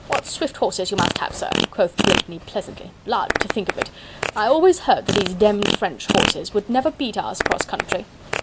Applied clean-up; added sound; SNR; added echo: none; Fart; 3 dB; none.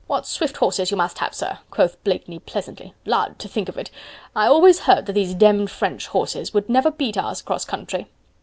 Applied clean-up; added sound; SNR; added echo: none; none; none; none.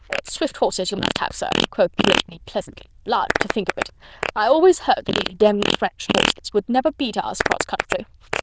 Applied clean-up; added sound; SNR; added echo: neural diffusion model UNIVERSE++.